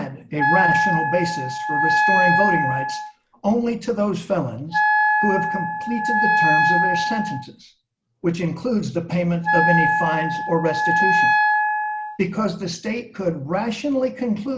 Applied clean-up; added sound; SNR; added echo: none; Wind instrument, woodwind instrument; -4 dB; none.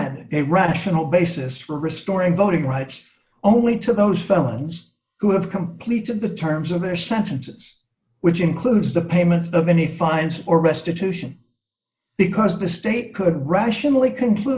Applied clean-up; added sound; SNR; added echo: neural mask model Resemble Enhance denoiser.